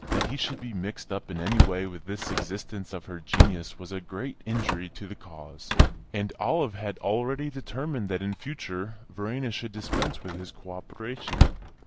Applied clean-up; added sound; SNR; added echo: none; Slam; -4 dB; none.